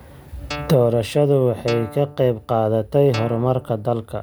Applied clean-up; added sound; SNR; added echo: none; Guitar; 15 dB; none.